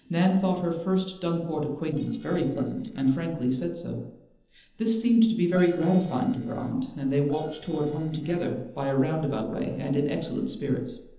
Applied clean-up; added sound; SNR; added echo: neural separator model SepFormer DNS4.